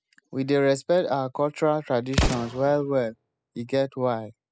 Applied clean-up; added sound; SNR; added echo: classical method spectral subtraction.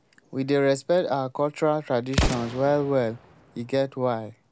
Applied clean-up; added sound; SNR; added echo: none; Explosion; 9 dB; none.